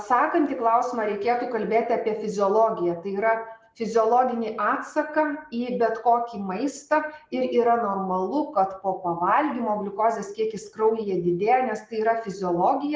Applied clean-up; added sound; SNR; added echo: none; none; none; none.